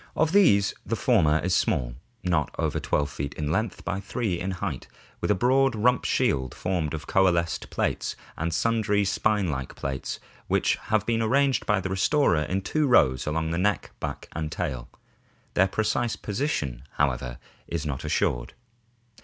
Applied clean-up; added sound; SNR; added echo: none; none; none; none.